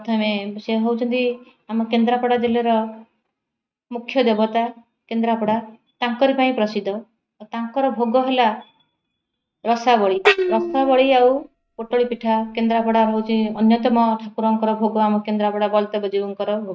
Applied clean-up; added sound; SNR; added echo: neural mask model RNNoise.